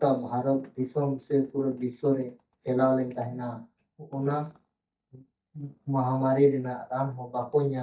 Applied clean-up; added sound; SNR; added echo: neural mask model DeepFilterNet 3.